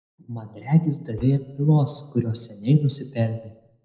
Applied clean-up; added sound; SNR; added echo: neural separator model SepFormer DNS4.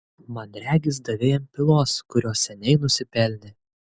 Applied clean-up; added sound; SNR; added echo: none; none; none; none.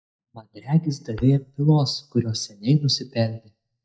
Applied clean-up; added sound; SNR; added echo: neural mask model DeepFilterNet 3.